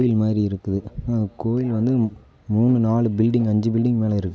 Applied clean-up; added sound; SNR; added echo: none; none; none; none.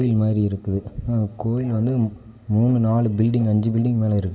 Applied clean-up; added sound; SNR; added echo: none; none; none; reverberation time 1.6 s.